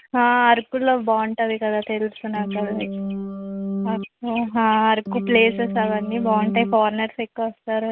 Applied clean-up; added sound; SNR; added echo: none; Organ; 6 dB; none.